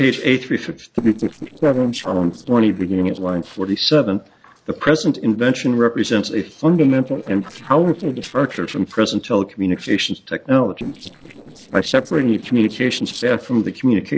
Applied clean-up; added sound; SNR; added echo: neural separator model SepFormer DNS4.